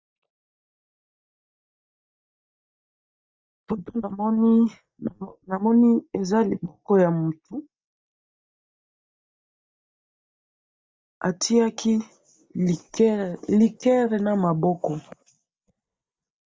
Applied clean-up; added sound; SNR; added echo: neural mask model DeepFilterNet 3.